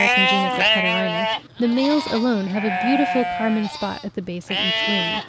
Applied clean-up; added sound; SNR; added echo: none; Livestock, farm animals, working animals; -1 dB; none.